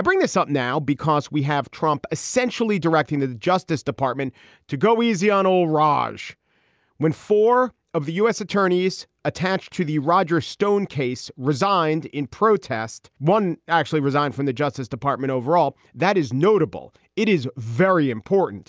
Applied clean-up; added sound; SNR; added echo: none; none; none; none.